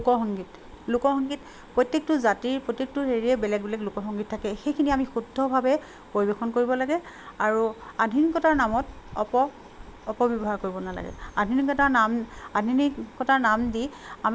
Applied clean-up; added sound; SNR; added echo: none; none; none; none.